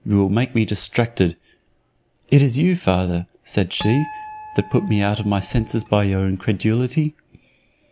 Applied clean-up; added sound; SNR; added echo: none; Harp; 16 dB; none.